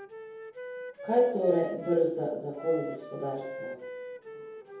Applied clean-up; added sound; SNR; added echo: none; Wind instrument, woodwind instrument; 11 dB; reverberation time 0.7 s.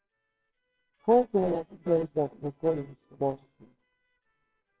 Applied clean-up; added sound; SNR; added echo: neural separator model SepFormer WHAMR!.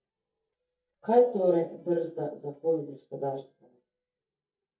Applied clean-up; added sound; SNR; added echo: neural mask model DeepFilterNet 3.